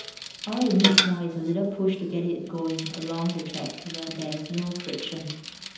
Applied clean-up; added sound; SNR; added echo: none; Bicycle; 4 dB; reverberation time 0.9 s.